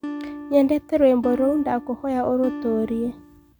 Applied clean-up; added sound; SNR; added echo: none; Acoustic guitar; 13 dB; none.